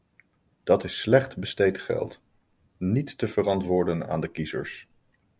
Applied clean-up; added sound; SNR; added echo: none; none; none; none.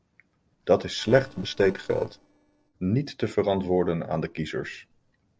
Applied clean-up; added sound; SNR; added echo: neural separator model SepFormer DNS4.